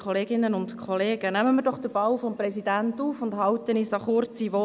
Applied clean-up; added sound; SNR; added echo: none; none; none; none.